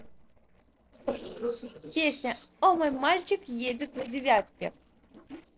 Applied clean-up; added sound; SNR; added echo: neural separator model SepFormer DNS4.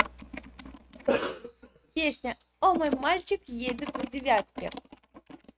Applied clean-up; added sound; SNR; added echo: neural mask model RNNoise.